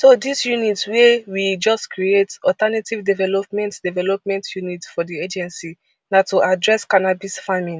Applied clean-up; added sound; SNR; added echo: none; none; none; none.